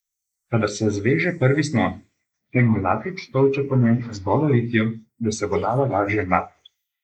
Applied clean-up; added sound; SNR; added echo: neural mask model Resemble Enhance denoiser.